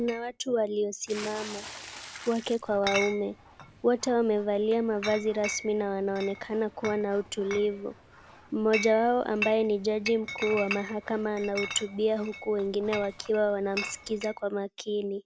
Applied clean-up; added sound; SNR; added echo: none; Chatter / Chink, clink + Water / Splash, splatter; 11 dB; none.